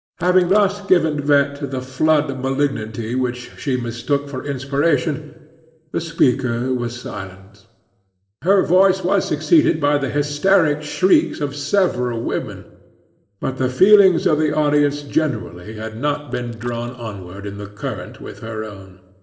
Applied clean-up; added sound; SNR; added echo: neural separator model SepFormer DNS4.